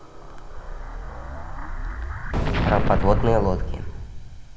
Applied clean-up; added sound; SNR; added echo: none; Explosion; -2 dB; reverberation time 1.1 s.